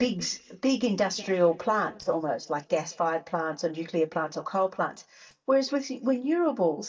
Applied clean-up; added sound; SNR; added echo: neural mask model DeepFilterNet 3.